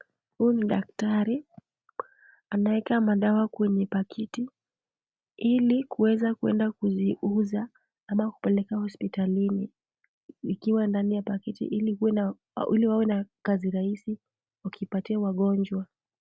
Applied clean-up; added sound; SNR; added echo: none; none; none; none.